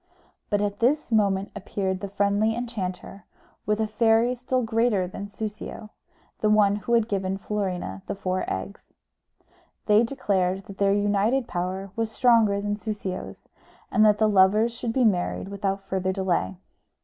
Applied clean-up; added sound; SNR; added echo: none; none; none; none.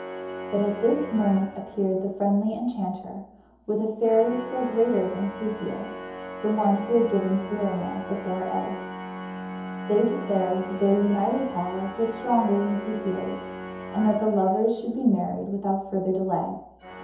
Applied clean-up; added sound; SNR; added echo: none; Organ; 11 dB; reverberation time 0.8 s.